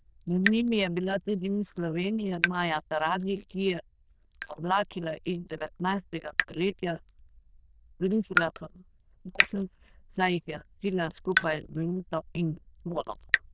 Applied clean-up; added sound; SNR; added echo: neural diffusion model UNIVERSE++.